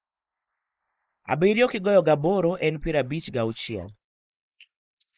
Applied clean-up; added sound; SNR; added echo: neural mask model Resemble Enhance denoiser.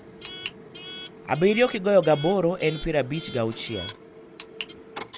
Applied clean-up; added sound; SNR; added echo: none; Coin (dropping) / Alarm; 15 dB; none.